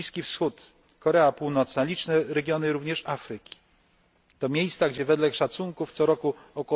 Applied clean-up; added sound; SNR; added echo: none; none; none; none.